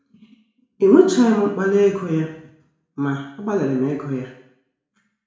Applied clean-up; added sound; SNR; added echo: none; none; none; reverberation time 0.6 s.